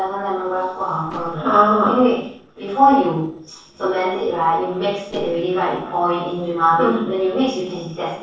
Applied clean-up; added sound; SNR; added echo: neural separator model SepFormer DNS4.